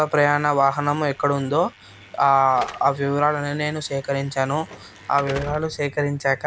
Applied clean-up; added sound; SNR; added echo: none; Slam / Alarm; 19 dB; none.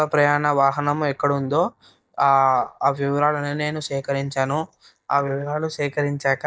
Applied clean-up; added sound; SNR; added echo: neural mask model DeepFilterNet 3.